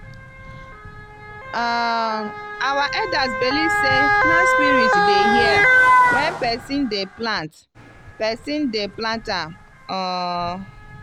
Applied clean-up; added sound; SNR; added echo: none; Motor vehicle (road) / Siren; -4 dB; none.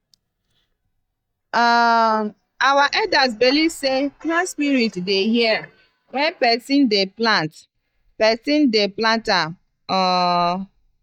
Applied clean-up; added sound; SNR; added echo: neural mask model DeepFilterNet 3.